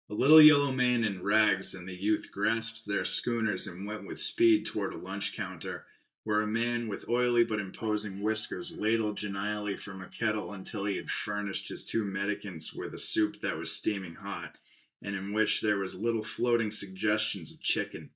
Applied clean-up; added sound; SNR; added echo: neural mask model DeepFilterNet 3.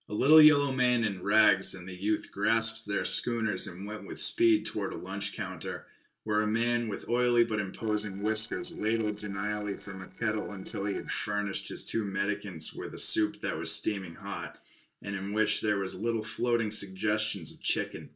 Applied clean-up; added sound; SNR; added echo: neural separator model SepFormer DNS4.